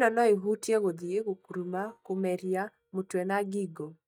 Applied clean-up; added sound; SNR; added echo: neural mask model DeepFilterNet 3.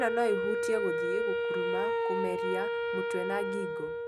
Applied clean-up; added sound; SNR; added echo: none; Wind instrument, woodwind instrument; -3 dB; none.